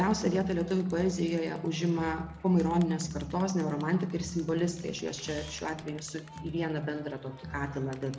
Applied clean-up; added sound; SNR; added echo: none; Crowd + Camera; 16 dB; none.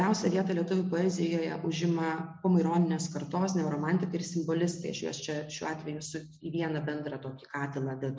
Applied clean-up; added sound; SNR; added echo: none; none; none; none.